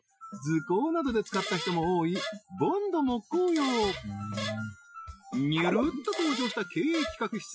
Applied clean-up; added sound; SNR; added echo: classical method Wiener filter.